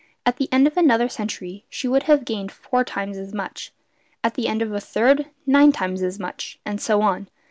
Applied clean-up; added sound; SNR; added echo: none; none; none; none.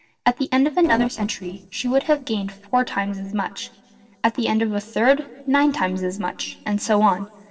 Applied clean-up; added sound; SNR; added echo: neural separator model SepFormer DNS4.